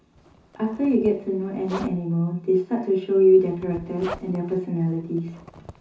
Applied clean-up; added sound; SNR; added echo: none; Zipper (clothing); 19 dB; reverberation time 0.6 s.